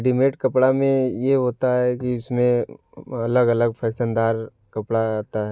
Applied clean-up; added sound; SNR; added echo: none; none; none; none.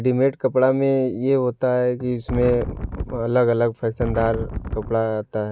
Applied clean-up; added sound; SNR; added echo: none; Wind; 7 dB; none.